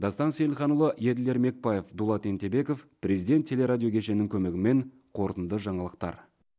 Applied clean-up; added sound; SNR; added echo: none; none; none; none.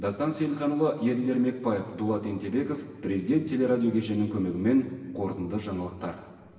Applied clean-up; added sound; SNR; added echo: none; none; none; reverberation time 2.0 s.